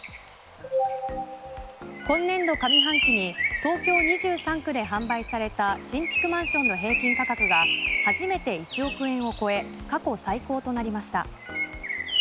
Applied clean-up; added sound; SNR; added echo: none; Bird; 1 dB; none.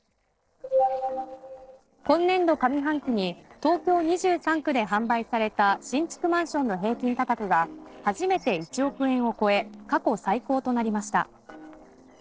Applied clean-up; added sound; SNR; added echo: neural separator model SepFormer DNS4.